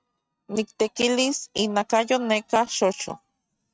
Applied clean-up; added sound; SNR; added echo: neural mask model RNNoise.